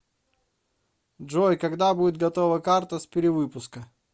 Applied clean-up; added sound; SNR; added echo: none; none; none; none.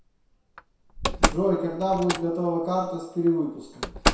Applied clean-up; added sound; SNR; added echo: none; Slam; 3 dB; reverberation time 0.7 s.